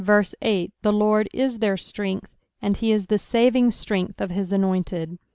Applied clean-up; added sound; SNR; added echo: none; none; none; none.